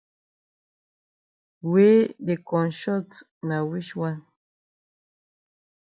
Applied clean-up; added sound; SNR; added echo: none; none; none; none.